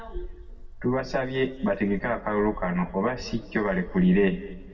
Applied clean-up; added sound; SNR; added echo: none; Wind; 13 dB; reverberation time 1.7 s.